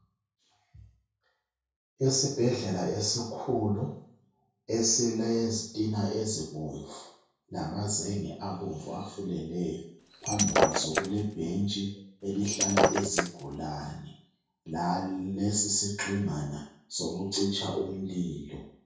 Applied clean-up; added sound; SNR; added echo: none; Shatter; -2 dB; reverberation time 0.6 s.